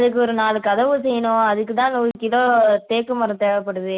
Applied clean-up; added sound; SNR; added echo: none; none; none; none.